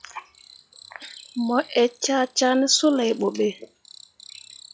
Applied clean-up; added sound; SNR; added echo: classical method log-MMSE.